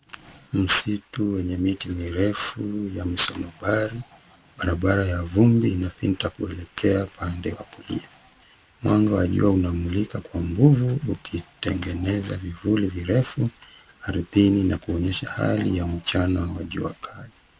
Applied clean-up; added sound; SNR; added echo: none; none; none; none.